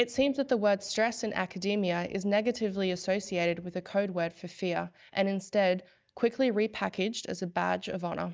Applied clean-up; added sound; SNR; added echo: neural mask model DeepFilterNet 3.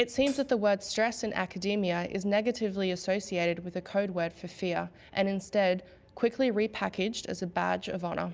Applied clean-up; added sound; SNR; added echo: none; Hi-hat; 18 dB; none.